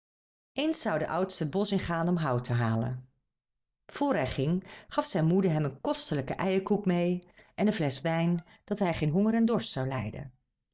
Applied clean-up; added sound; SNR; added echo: neural mask model DeepFilterNet 3.